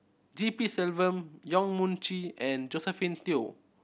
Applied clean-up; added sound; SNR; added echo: none; none; none; none.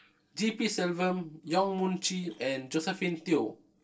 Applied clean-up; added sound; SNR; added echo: neural separator model SepFormer DNS4.